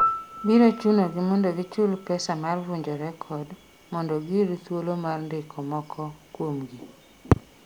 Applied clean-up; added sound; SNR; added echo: none; Piano; 11 dB; none.